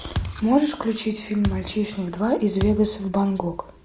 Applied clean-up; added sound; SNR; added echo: none; Thump, thud; 10 dB; none.